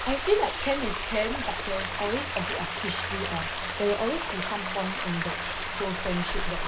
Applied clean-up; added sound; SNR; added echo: none; Stream; 0 dB; none.